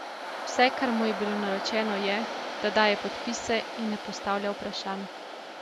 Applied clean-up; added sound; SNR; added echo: none; Waves, surf; 6 dB; none.